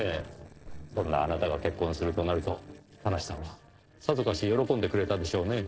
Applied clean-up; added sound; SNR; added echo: neural separator model SepFormer DNS4.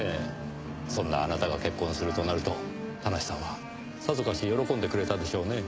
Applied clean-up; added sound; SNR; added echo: none; none; none; none.